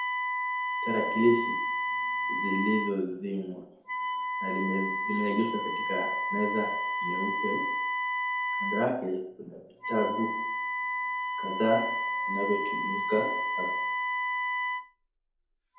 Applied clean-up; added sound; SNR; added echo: none; Wind instrument, woodwind instrument; -1 dB; reverberation time 2.1 s.